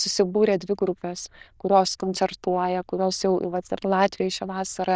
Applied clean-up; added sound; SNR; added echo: neural diffusion model UNIVERSE++.